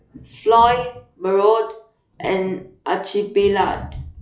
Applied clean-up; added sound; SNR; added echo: classical method log-MMSE.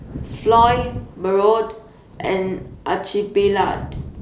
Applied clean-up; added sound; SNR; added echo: none; Thunder / Wind; 12 dB; none.